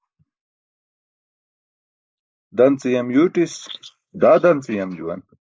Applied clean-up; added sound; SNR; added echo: neural mask model Resemble Enhance denoiser.